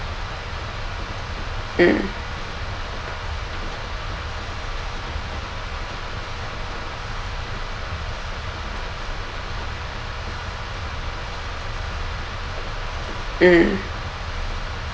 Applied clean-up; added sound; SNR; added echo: none; none; none; none.